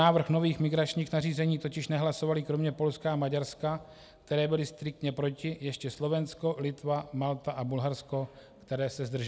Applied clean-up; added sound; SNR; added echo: none; none; none; none.